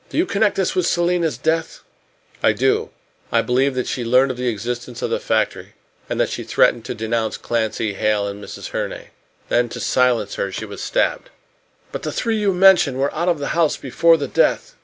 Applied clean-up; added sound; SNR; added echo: none; none; none; none.